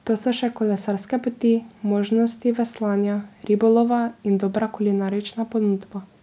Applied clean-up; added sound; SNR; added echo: none; none; none; none.